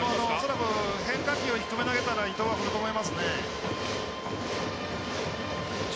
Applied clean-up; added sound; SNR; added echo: none; Bowed string instrument; 13 dB; none.